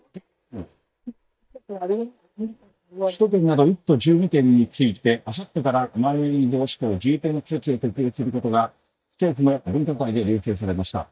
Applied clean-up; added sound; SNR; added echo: neural mask model DeepFilterNet 3.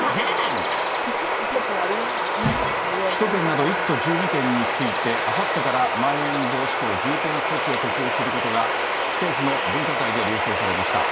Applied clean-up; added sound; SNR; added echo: none; Bird vocalization, bird call, bird song; -4 dB; reverberation time 0.4 s.